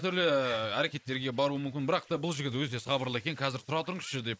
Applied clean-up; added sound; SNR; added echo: neural mask model Resemble Enhance denoiser.